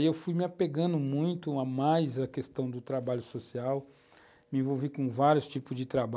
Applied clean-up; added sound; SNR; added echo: none; none; none; none.